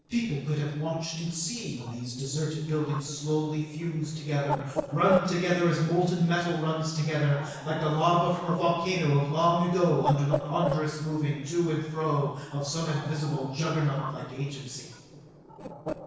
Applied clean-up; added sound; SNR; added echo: neural separator model SepFormer DNS4.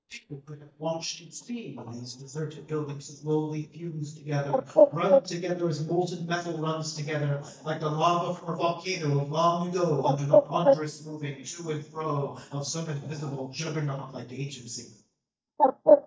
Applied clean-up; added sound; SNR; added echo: neural mask model DeepFilterNet 3.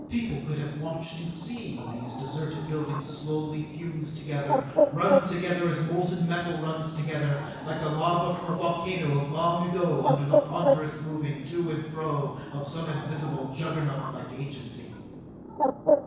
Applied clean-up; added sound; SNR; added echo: none; Bird; 2 dB; reverberation time 1.1 s.